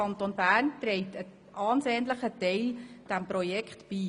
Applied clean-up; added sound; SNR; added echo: none; none; none; none.